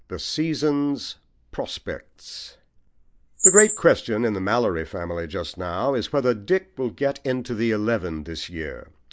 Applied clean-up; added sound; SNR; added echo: neural mask model Resemble Enhance denoiser.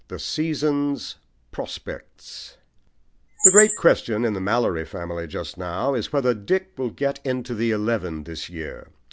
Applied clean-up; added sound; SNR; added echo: none; Chirp, tweet; -2 dB; none.